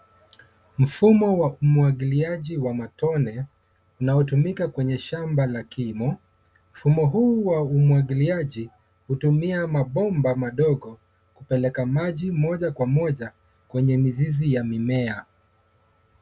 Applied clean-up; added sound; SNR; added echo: none; none; none; none.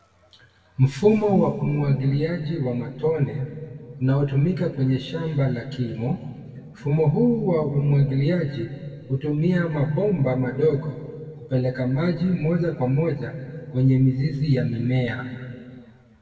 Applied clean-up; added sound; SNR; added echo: none; none; none; reverberation time 2.1 s.